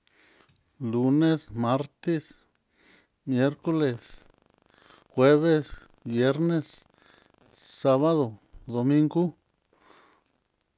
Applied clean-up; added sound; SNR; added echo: none; none; none; none.